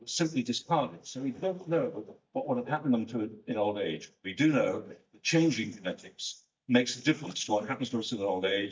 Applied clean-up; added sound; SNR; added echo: neural mask model DeepFilterNet 3.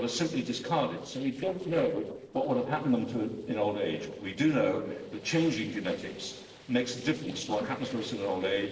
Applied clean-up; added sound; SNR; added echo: neural separator model SepFormer DNS4.